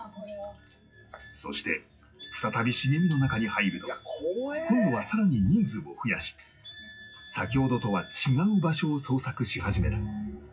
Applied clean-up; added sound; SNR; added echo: classical method WPE with log-MMSE.